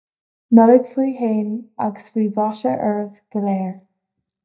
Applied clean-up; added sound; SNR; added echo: neural mask model DeepFilterNet 3.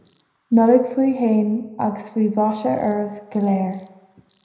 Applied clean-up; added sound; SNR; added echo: none; Cricket; 6 dB; reverberation time 0.8 s.